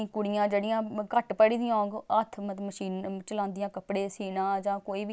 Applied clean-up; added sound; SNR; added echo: none; none; none; none.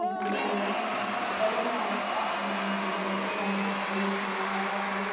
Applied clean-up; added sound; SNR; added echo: none; Applause / Crowd / Cheering; -2 dB; reverberation time 1.3 s.